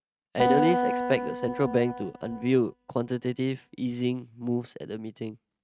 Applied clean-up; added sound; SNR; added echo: neural mask model RNNoise.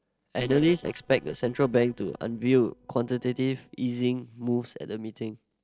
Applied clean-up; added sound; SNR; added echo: neural separator model SepFormer DNS4.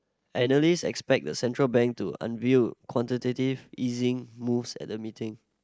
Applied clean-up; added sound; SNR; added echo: neural mask model Resemble Enhance denoiser.